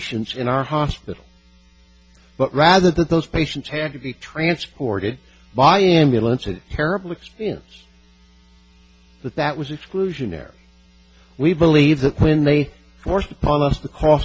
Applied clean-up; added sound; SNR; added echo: none; none; none; none.